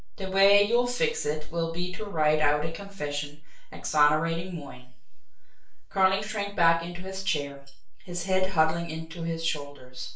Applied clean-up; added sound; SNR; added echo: none; none; none; reverberation time 0.3 s.